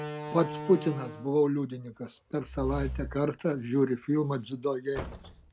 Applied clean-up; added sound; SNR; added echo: none; Slam; 11 dB; none.